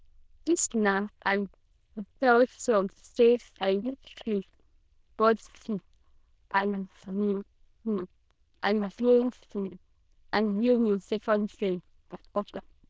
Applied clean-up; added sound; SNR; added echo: neural diffusion model UNIVERSE++.